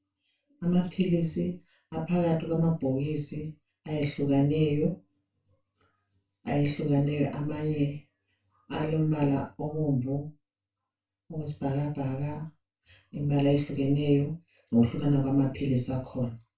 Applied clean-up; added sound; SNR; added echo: none; none; none; reverberation time 0.2 s.